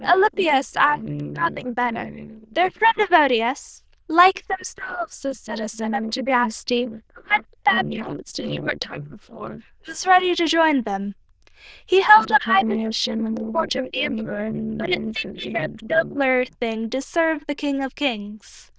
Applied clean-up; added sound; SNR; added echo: neural diffusion model UNIVERSE++.